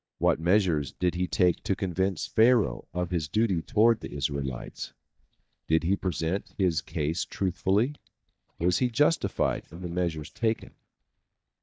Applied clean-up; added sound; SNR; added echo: neural mask model DeepFilterNet 3.